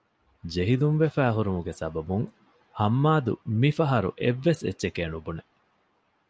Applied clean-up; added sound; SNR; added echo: none; none; none; none.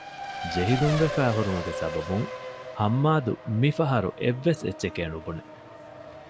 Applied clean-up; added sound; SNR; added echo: none; Race car, auto racing; 9 dB; none.